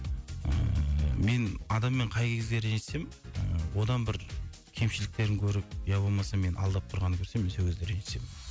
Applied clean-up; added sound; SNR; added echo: none; none; none; none.